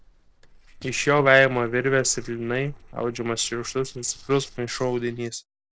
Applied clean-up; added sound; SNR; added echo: neural separator model SepFormer DNS4.